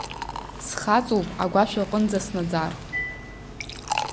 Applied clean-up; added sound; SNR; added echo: none; Liquid; 8 dB; none.